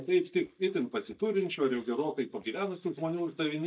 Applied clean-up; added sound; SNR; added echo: neural mask model DeepFilterNet 3.